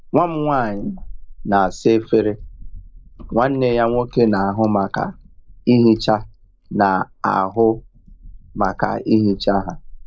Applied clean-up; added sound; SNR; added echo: neural mask model Resemble Enhance denoiser.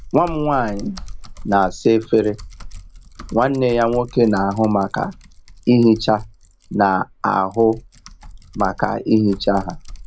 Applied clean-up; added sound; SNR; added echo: none; Typing; 16 dB; none.